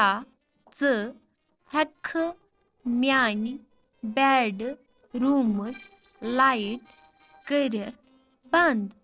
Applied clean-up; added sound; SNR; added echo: neural separator model SepFormer DNS4.